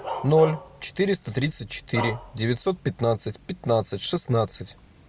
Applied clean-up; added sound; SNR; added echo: none; Bark; 13 dB; none.